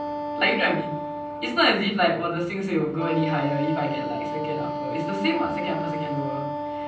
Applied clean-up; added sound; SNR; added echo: none; Wind instrument, woodwind instrument; 4 dB; reverberation time 0.6 s.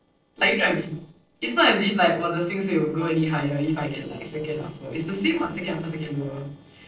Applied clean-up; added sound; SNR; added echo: neural separator model SepFormer DNS4.